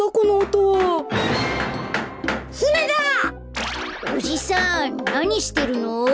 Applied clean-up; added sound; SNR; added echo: none; none; none; none.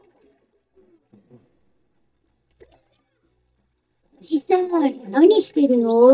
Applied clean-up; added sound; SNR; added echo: neural mask model DeepFilterNet 3.